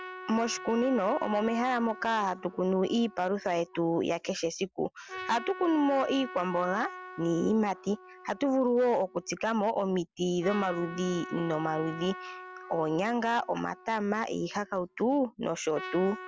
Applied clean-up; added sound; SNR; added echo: none; Trumpet; 15 dB; none.